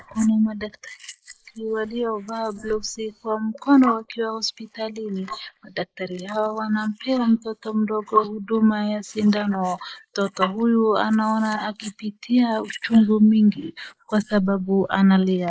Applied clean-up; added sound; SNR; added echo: neural mask model Resemble Enhance denoiser.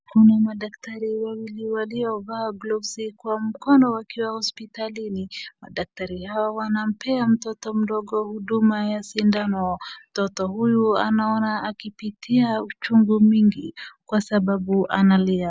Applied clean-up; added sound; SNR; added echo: none; none; none; none.